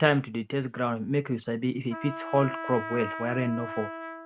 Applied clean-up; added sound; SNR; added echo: none; Trumpet; 11 dB; none.